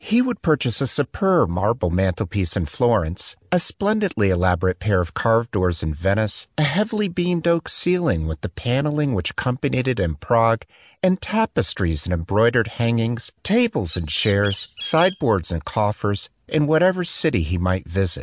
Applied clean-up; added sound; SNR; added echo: none; Bird; 14 dB; none.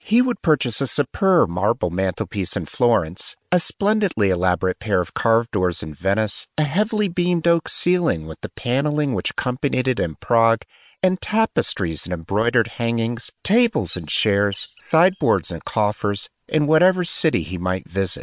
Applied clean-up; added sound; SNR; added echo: neural separator model SepFormer WHAM!.